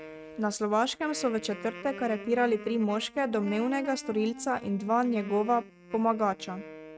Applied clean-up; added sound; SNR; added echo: neural mask model RNNoise.